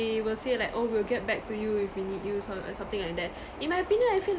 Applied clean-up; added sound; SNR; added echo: none; none; none; none.